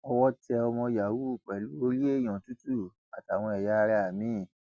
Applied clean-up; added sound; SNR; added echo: none; none; none; none.